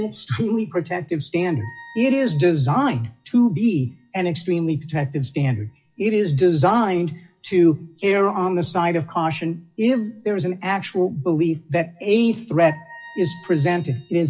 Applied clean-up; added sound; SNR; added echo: classical method WPE with log-MMSE.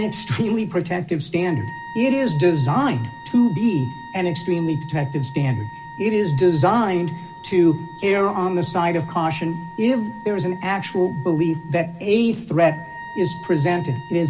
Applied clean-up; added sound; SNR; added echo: none; Wind instrument, woodwind instrument; 17 dB; reverberation time 2.1 s.